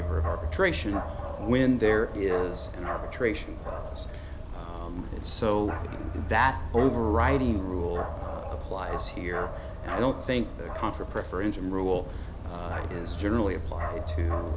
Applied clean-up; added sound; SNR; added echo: none; Bark; 3 dB; none.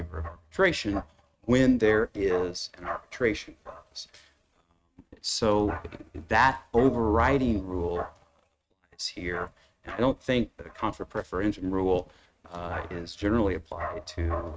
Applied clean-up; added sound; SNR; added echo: neural mask model RNNoise.